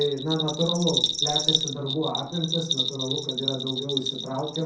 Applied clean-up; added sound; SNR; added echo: none; Bell; 0 dB; reverberation time 0.6 s.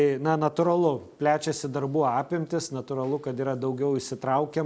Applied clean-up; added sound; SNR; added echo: none; none; none; none.